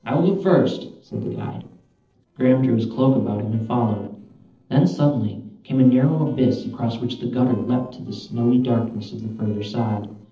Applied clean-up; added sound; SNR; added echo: neural separator model SepFormer DNS4.